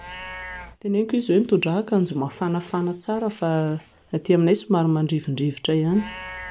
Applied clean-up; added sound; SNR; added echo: none; Livestock, farm animals, working animals; 20 dB; none.